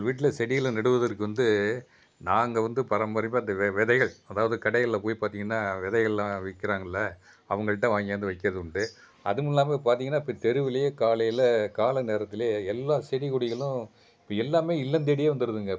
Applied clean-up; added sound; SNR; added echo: none; none; none; none.